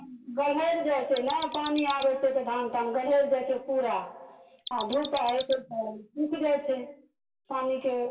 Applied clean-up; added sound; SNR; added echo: none; Mechanisms; 11 dB; reverberation time 0.2 s.